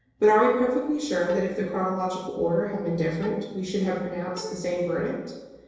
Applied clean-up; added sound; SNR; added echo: neural separator model SepFormer DNS4.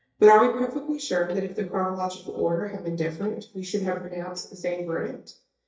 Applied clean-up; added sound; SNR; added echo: neural mask model DeepFilterNet 3.